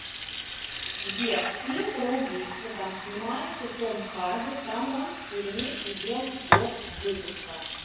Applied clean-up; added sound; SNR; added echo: none; Fill (with liquid) / Sink (filling or washing); 0 dB; reverberation time 1.0 s.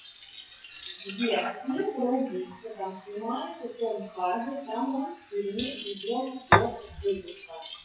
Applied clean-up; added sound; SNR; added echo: classical method WPE with log-MMSE.